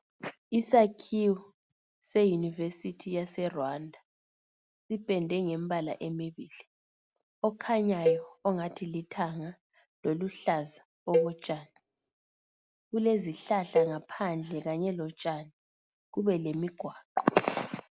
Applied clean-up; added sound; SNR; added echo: none; Cowbell; 2 dB; none.